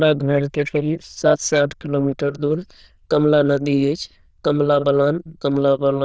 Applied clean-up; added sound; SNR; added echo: neural diffusion model UNIVERSE++.